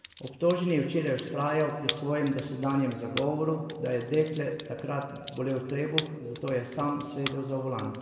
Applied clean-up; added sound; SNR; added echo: none; Computer keyboard; 5 dB; reverberation time 1.8 s.